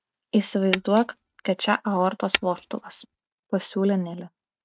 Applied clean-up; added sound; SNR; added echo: neural mask model RNNoise.